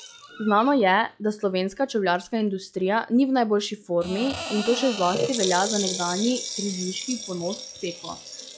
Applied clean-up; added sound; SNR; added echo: classical method log-MMSE.